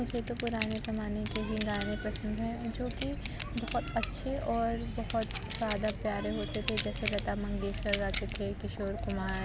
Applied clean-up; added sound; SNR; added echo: none; Chink, clink; -2 dB; none.